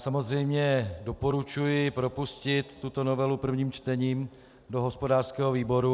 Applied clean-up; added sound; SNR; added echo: none; none; none; none.